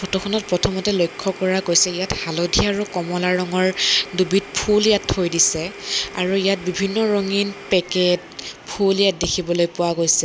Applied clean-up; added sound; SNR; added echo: none; Domestic sounds, home sounds; 18 dB; none.